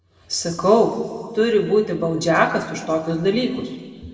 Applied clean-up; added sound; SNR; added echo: none; none; none; reverberation time 2.0 s.